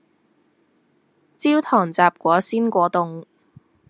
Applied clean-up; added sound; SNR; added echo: none; none; none; none.